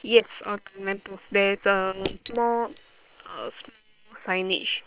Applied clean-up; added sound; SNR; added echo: neural separator model SepFormer WHAM!.